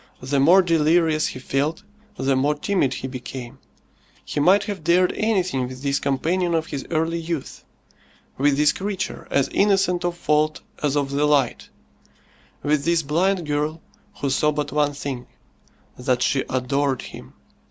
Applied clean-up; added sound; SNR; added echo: none; none; none; none.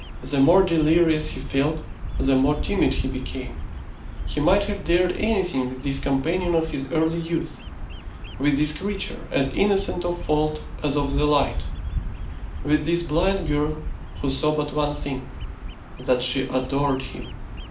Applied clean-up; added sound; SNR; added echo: none; Bird vocalization, bird call, bird song; 7 dB; reverberation time 0.4 s.